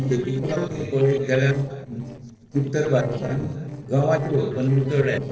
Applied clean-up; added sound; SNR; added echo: neural separator model SepFormer DNS4.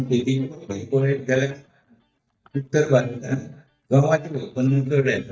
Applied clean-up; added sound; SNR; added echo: neural mask model DeepFilterNet 3.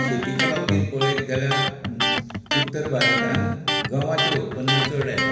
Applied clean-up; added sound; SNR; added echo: none; Electric guitar; -1 dB; reverberation time 1.1 s.